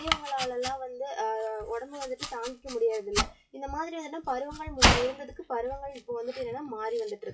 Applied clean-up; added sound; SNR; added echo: classical method WPE with log-MMSE.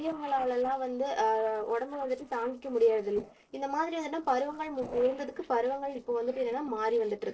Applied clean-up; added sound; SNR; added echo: neural separator model SepFormer DNS4.